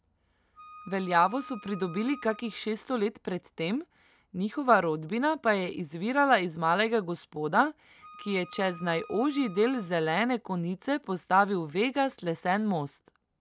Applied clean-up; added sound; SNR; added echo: none; Wind instrument, woodwind instrument; 19 dB; none.